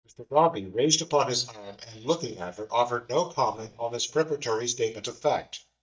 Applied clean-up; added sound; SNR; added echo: neural mask model DeepFilterNet 3.